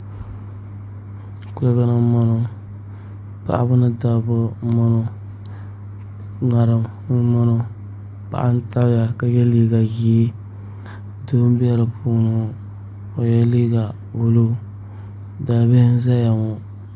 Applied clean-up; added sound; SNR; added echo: none; none; none; none.